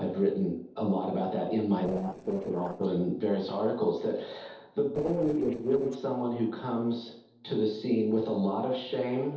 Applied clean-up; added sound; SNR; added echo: neural separator model SepFormer DNS4.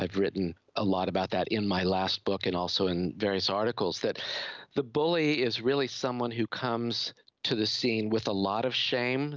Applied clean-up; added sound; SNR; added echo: none; none; none; none.